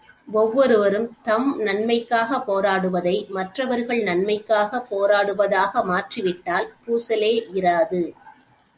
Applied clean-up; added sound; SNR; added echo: none; none; none; none.